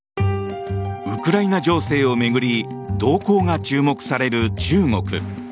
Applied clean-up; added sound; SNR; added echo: none; none; none; none.